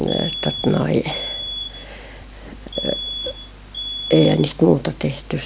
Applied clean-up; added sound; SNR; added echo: none; Alarm; 7 dB; none.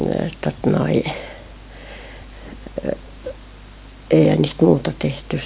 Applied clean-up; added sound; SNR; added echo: none; none; none; none.